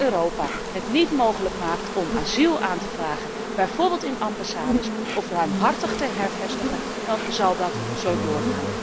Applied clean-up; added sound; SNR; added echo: none; Insect; 3 dB; none.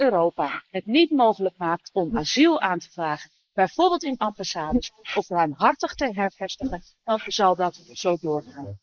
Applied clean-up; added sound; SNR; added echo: neural mask model Resemble Enhance denoiser.